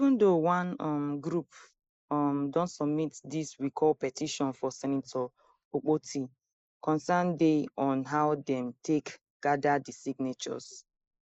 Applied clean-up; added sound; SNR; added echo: neural mask model Resemble Enhance denoiser.